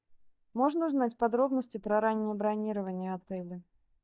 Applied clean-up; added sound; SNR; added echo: neural mask model DeepFilterNet 3.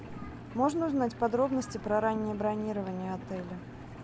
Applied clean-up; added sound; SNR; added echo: none; Engine; 12 dB; none.